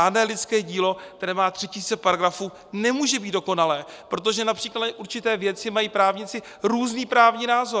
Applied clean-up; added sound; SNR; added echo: none; none; none; none.